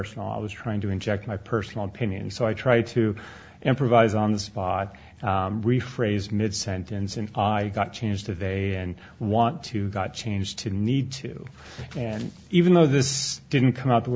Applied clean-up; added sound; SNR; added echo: none; none; none; none.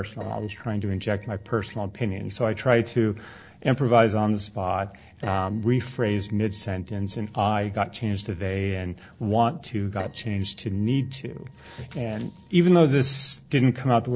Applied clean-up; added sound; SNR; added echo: neural separator model SepFormer DNS4.